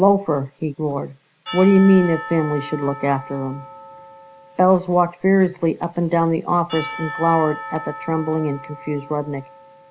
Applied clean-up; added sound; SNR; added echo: none; Church bell / Percussion; 15 dB; none.